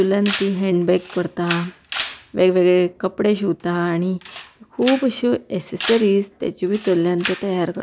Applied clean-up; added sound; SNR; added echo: none; Camera; 11 dB; none.